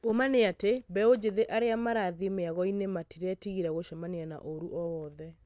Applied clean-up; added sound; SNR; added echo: none; none; none; none.